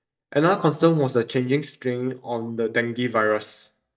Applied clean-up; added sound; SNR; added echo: neural mask model DeepFilterNet 3.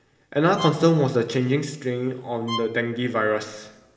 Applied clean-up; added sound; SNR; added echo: none; Bowed string instrument; 13 dB; reverberation time 1.5 s.